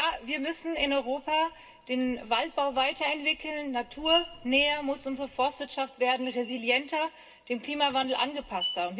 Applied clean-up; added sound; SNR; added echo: none; Screech; 13 dB; reverberation time 0.2 s.